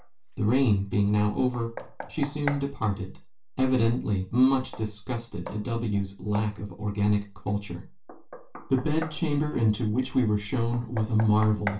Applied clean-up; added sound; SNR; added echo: none; Knock; 17 dB; reverberation time 0.3 s.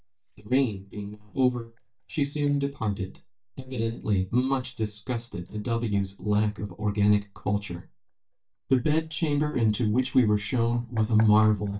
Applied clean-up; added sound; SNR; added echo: neural mask model DeepFilterNet 3.